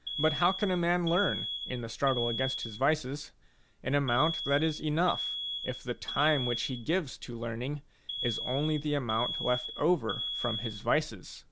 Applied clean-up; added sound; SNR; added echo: none; Alarm; 7 dB; none.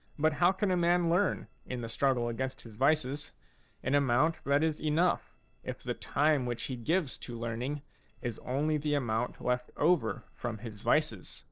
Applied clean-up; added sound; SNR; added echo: neural separator model SepFormer DNS4.